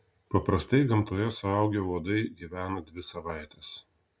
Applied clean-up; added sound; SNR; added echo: none; none; none; none.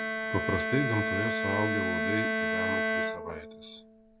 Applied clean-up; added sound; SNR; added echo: none; Bowed string instrument; -3 dB; none.